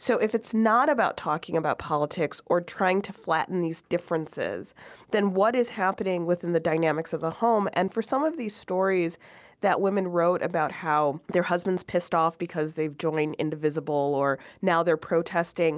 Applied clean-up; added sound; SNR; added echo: none; none; none; none.